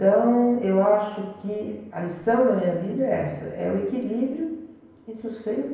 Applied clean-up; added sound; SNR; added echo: none; none; none; reverberation time 0.9 s.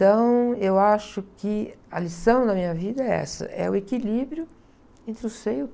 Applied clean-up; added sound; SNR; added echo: none; none; none; none.